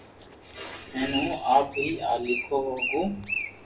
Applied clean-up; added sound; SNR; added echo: none; Bird; 8 dB; reverberation time 0.3 s.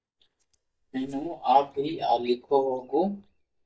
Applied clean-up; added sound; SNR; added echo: neural mask model DeepFilterNet 3.